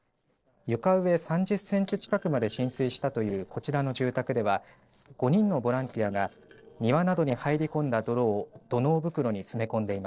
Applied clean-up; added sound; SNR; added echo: neural separator model SepFormer DNS4.